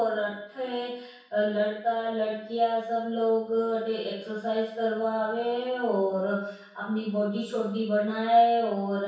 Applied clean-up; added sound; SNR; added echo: none; none; none; reverberation time 0.7 s.